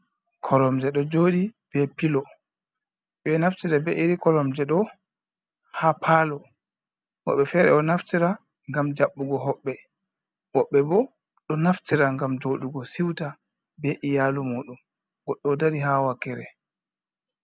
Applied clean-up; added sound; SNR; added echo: none; none; none; none.